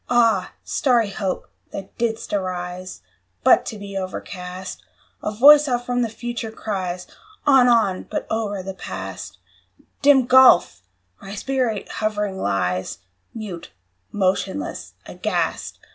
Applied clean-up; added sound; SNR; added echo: none; none; none; none.